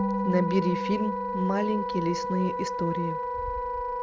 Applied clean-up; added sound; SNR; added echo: none; Wind instrument, woodwind instrument + Marimba, xylophone / Wood; 1 dB; none.